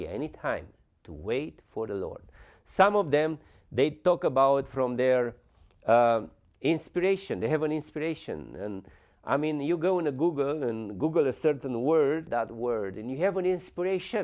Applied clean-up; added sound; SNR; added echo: none; none; none; none.